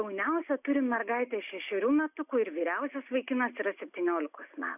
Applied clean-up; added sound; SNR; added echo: none; none; none; none.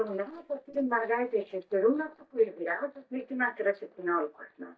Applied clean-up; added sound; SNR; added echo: neural mask model DeepFilterNet 3.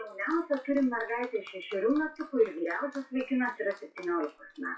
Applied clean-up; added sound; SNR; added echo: classical method WPE with log-MMSE.